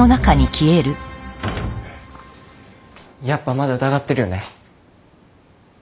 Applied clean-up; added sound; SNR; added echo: none; none; none; none.